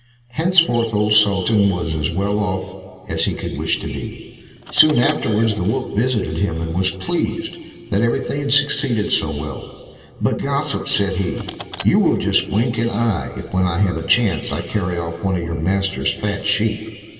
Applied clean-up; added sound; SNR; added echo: none; Car; 17 dB; reverberation time 2.2 s.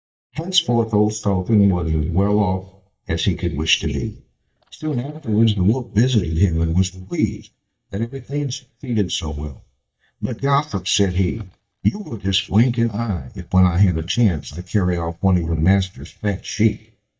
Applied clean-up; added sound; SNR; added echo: neural mask model DeepFilterNet 3.